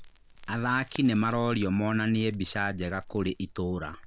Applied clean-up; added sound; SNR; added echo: none; Crackle; 19 dB; none.